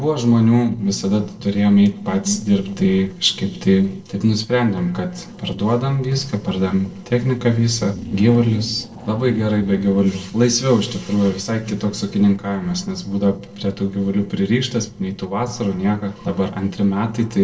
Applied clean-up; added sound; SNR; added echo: neural separator model SepFormer DNS4.